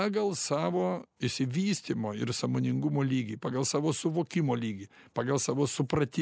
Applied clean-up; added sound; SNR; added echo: none; none; none; none.